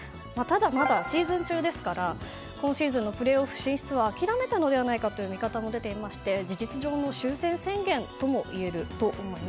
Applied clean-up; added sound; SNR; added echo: none; none; none; none.